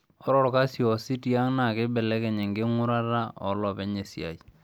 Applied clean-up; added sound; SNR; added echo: none; none; none; none.